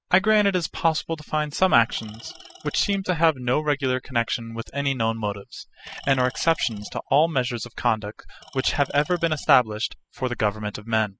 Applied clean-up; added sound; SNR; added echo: classical method spectral subtraction.